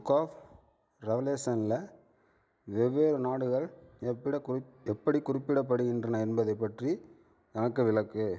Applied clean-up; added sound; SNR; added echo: none; none; none; none.